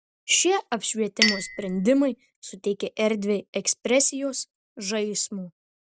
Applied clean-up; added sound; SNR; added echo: none; Chink, clink; 10 dB; none.